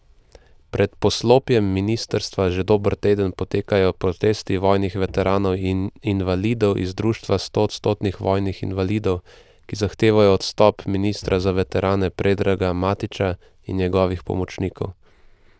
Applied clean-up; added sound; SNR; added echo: neural diffusion model UNIVERSE++.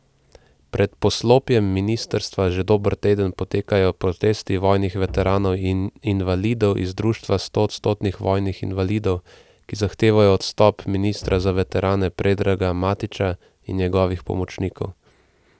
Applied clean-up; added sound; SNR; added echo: none; Bowed string instrument; 16 dB; none.